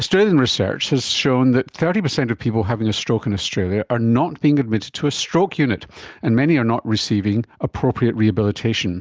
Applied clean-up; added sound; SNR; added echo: none; none; none; none.